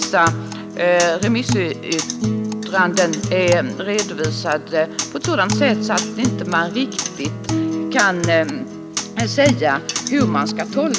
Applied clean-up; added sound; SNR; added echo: none; Acoustic guitar; 4 dB; none.